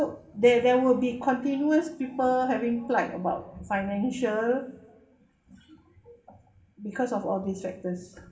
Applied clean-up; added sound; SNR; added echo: none; none; none; reverberation time 1.6 s.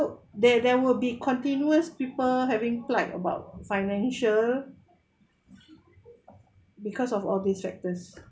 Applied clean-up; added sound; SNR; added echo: none; none; none; none.